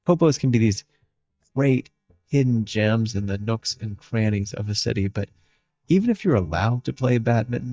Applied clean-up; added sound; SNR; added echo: neural mask model DeepFilterNet 3.